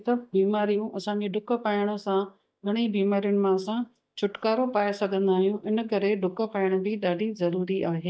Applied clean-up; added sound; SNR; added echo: neural mask model DeepFilterNet 3.